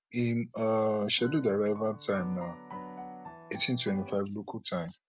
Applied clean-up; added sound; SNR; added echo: none; Piano; 16 dB; none.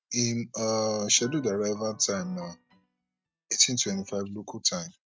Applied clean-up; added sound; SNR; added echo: neural mask model RNNoise.